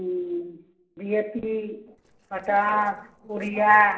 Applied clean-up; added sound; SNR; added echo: neural separator model SepFormer DNS4.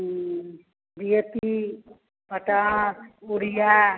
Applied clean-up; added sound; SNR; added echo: none; none; none; none.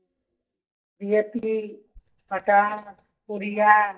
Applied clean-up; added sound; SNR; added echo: neural mask model DeepFilterNet 3.